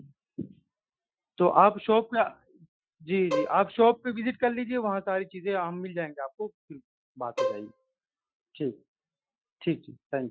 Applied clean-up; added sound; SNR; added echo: classical method Wiener filter.